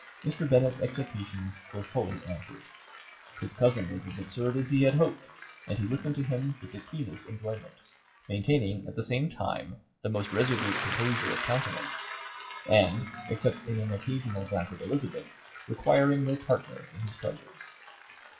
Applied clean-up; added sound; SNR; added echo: classical method WPE with log-MMSE.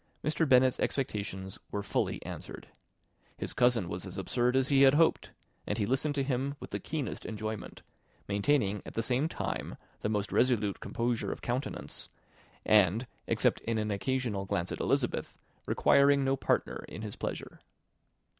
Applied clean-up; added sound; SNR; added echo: none; none; none; none.